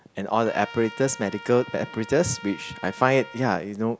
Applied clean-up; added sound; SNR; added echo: none; Trumpet; 18 dB; none.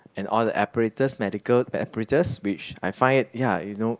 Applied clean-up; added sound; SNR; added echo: neural mask model Resemble Enhance denoiser.